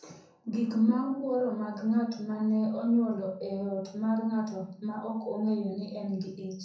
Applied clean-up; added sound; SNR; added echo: none; none; none; reverberation time 0.5 s.